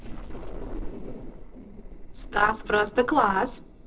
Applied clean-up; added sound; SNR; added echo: neural separator model SepFormer DNS4.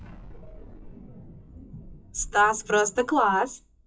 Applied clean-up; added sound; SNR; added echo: classical method WPE with log-MMSE.